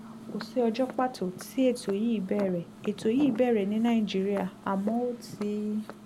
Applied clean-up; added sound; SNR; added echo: none; Microwave oven + Walk, footsteps; 15 dB; none.